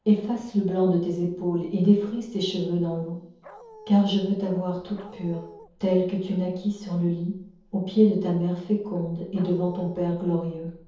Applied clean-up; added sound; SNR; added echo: none; Dog; 20 dB; reverberation time 0.7 s.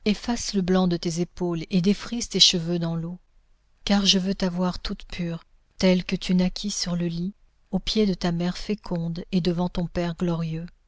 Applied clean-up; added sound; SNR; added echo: none; none; none; none.